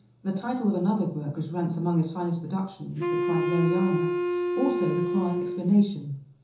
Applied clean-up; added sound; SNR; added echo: none; Wind instrument, woodwind instrument; 1 dB; reverberation time 0.6 s.